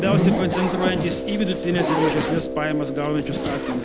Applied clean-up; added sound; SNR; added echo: none; Brass instrument + Zipper (clothing); 0 dB; none.